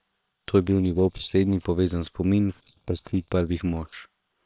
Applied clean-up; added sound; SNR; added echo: neural separator model SepFormer WHAM!.